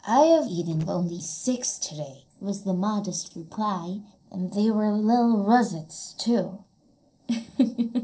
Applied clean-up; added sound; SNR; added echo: neural separator model SepFormer DNS4.